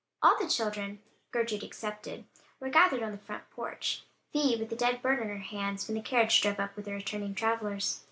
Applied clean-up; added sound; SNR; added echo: none; none; none; none.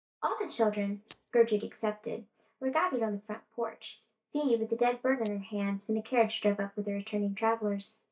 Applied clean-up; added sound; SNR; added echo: neural mask model DeepFilterNet 3.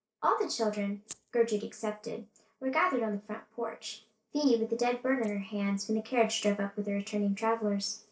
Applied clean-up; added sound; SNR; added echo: neural separator model SepFormer DNS4.